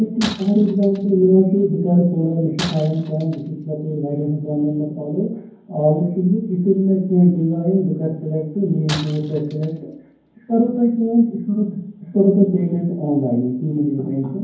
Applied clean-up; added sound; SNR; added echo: none; Shatter; 18 dB; reverberation time 0.9 s.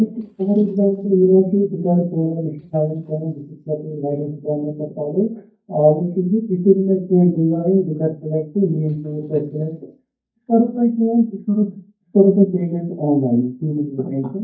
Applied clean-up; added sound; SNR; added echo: neural mask model DeepFilterNet 3.